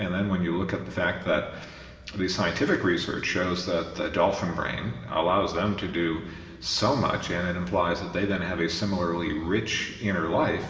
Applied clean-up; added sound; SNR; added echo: none; none; none; reverberation time 2.3 s.